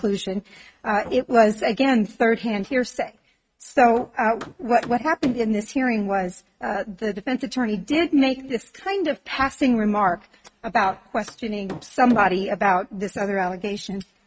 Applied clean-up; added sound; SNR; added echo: neural mask model RNNoise.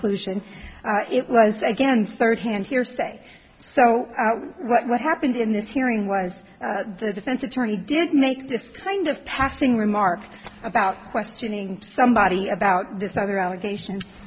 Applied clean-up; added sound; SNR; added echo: none; none; none; none.